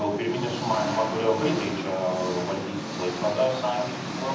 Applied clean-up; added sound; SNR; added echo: none; Engine; 5 dB; reverberation time 0.8 s.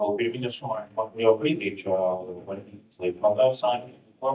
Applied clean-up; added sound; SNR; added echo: neural mask model DeepFilterNet 3.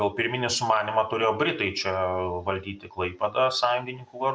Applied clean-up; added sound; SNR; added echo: none; none; none; none.